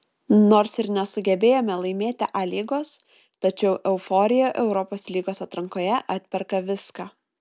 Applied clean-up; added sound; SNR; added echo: none; none; none; none.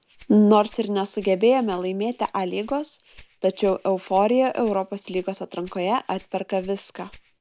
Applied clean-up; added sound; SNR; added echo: none; Rattle (instrument); 17 dB; none.